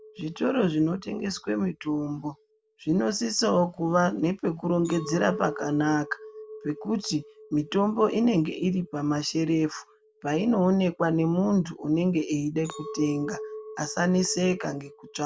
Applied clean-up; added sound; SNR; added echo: none; Chink, clink; 17 dB; none.